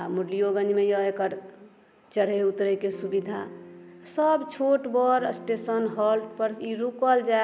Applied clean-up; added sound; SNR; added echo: none; Electric guitar / Strum; 19 dB; none.